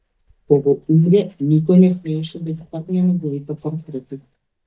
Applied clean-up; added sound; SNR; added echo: neural mask model DeepFilterNet 3.